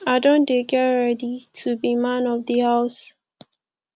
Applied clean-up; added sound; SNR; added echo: none; none; none; none.